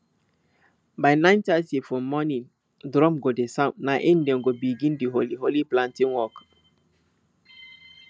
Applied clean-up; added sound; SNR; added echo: none; none; none; none.